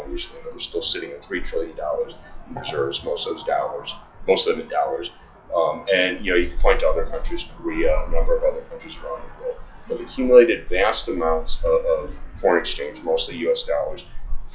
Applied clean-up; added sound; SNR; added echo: classical method log-MMSE.